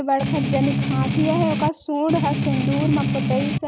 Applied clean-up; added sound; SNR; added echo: none; Strum; -1 dB; none.